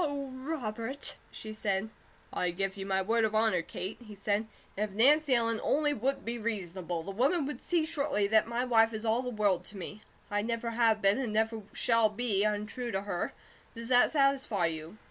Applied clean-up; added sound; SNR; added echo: none; none; none; none.